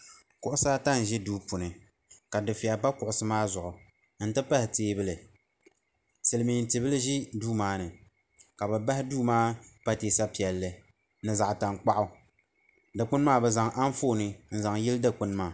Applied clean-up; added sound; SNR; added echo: none; none; none; none.